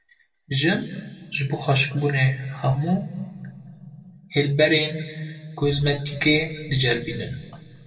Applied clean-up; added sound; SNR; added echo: none; none; none; reverberation time 1.9 s.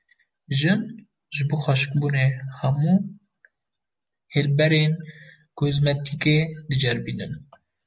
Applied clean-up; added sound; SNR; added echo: none; none; none; none.